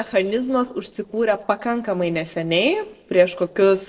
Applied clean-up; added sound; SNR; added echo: neural separator model SepFormer DNS4.